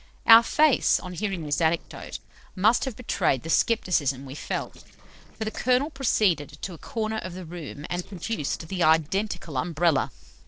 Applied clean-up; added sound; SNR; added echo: neural separator model SepFormer DNS4.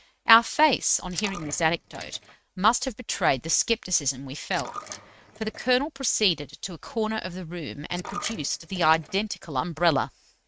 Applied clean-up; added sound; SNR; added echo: neural mask model RNNoise.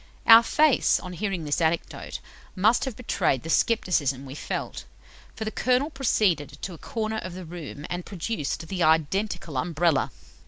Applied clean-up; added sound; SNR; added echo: none; none; none; none.